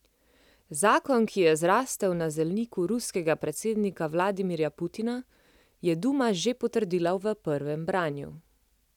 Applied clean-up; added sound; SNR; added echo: none; none; none; none.